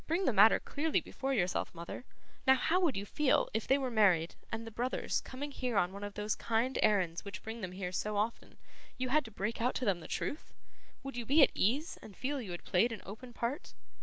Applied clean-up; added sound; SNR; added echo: none; none; none; none.